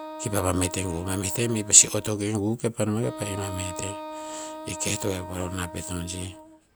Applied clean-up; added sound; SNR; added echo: none; Wind instrument, woodwind instrument; 13 dB; none.